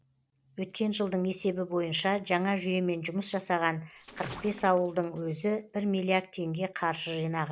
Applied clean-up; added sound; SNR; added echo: none; Splash, splatter; 17 dB; none.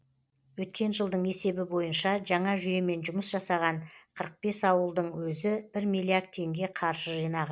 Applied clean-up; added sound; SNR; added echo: none; none; none; none.